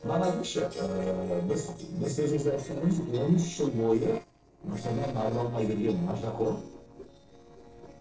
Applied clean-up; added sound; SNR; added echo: neural separator model SepFormer DNS4.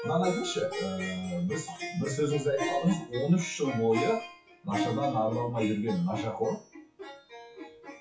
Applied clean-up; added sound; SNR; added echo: classical method WPE with log-MMSE.